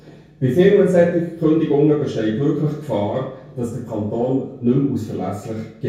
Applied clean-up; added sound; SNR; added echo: none; none; none; reverberation time 0.5 s.